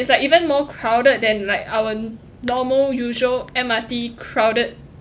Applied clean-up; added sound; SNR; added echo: none; none; none; none.